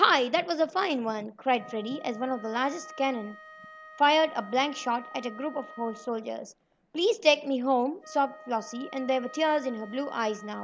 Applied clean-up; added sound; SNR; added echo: none; Wind instrument, woodwind instrument; 20 dB; none.